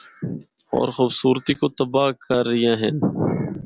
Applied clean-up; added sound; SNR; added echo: none; none; none; none.